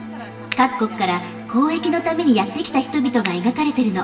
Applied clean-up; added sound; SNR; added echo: none; Finger snapping; 10 dB; reverberation time 0.9 s.